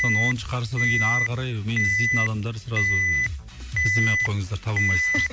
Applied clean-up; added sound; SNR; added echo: none; Alarm; -2 dB; none.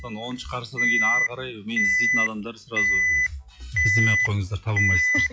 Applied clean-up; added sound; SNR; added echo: classical method log-MMSE.